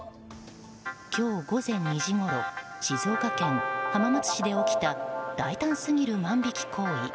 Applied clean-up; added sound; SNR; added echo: none; Wind instrument, woodwind instrument; 5 dB; none.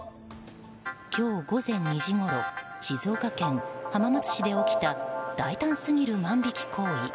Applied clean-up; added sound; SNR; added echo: none; none; none; none.